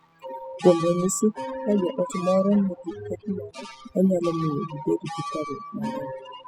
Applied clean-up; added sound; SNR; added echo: classical method spectral subtraction.